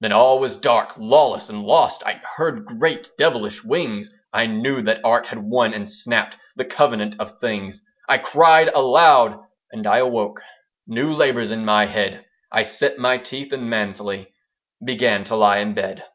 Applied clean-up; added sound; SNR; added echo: none; none; none; none.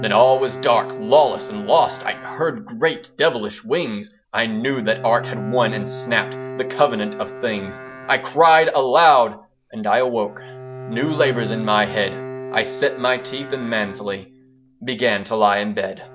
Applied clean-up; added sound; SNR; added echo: none; Bowed string instrument; 13 dB; none.